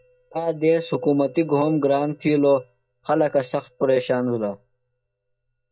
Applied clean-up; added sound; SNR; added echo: neural mask model DeepFilterNet 3.